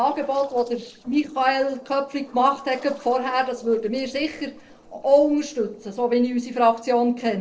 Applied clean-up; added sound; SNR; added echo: neural separator model SepFormer DNS4.